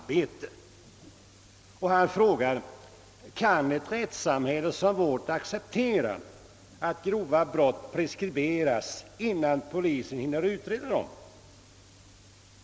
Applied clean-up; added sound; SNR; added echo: none; none; none; none.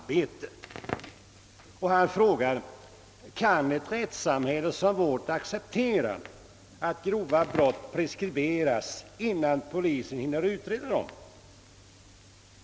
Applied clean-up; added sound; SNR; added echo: none; Crackle; 19 dB; none.